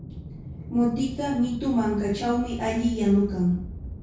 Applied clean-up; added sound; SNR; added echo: none; Aircraft; 12 dB; reverberation time 0.6 s.